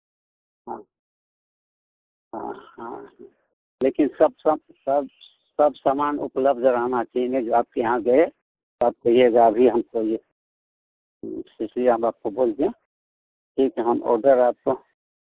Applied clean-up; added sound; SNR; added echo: neural mask model Resemble Enhance denoiser.